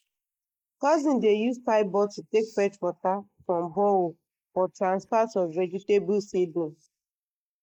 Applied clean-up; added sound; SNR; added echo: neural mask model Resemble Enhance denoiser.